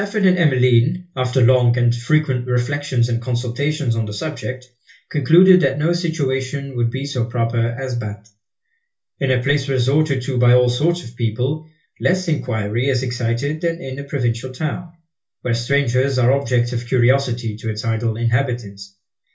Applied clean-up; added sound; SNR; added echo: none; none; none; reverberation time 0.2 s.